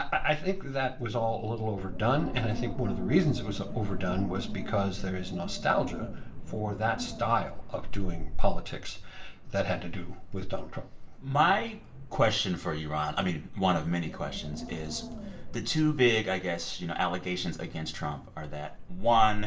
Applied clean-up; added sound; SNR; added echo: none; Wind; 3 dB; reverberation time 0.4 s.